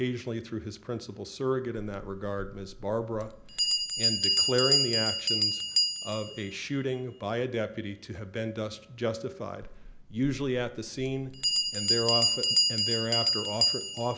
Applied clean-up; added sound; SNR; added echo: none; Bell; -2 dB; none.